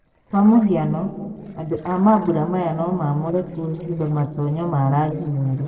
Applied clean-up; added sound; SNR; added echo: neural separator model SepFormer DNS4.